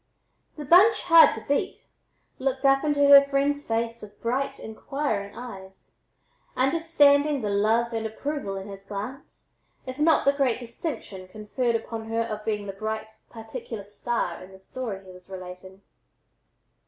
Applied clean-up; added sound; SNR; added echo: none; none; none; none.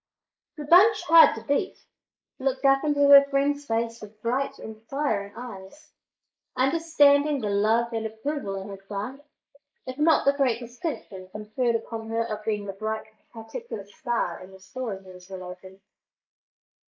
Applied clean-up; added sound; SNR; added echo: neural mask model Resemble Enhance denoiser.